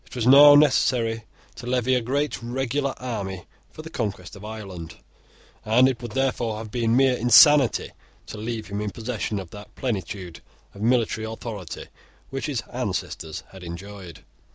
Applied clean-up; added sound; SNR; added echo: none; none; none; none.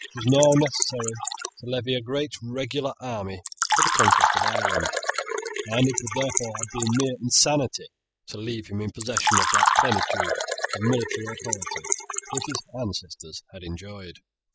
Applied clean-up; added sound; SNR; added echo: classical method spectral subtraction.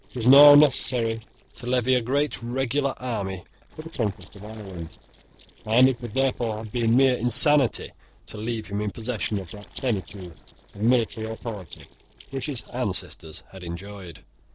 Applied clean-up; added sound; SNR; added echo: neural separator model SepFormer DNS4.